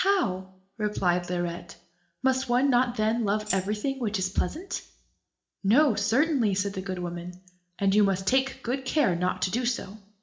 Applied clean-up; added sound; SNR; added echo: none; Tambourine; 11 dB; reverberation time 0.4 s.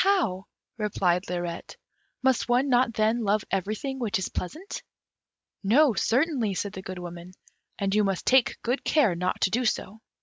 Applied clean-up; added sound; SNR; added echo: none; none; none; none.